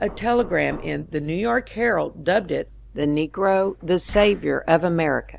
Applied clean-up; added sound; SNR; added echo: none; Knock; 18 dB; none.